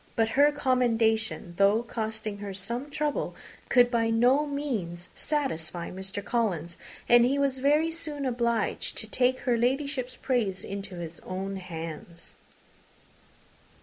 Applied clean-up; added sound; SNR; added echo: neural mask model Resemble Enhance denoiser.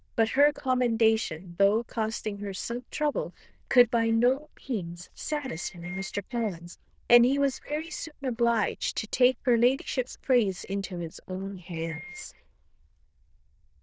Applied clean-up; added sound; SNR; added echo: neural diffusion model UNIVERSE++.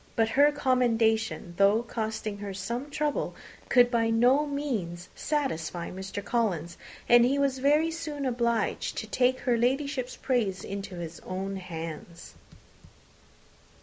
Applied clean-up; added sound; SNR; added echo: none; none; none; none.